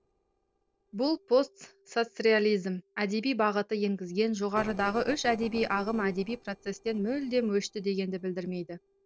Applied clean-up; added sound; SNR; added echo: neural separator model SepFormer DNS4.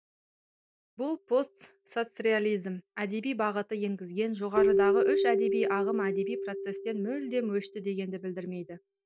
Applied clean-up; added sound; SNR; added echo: neural mask model DeepFilterNet 3.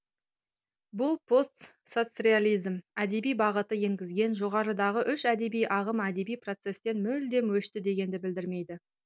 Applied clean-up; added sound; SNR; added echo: none; none; none; none.